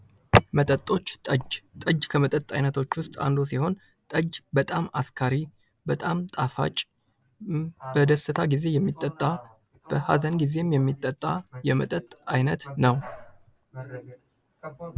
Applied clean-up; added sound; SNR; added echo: none; none; none; none.